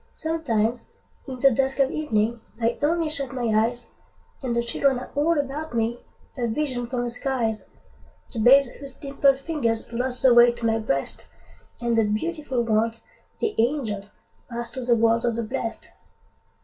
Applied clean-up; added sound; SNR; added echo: none; none; none; reverberation time 0.2 s.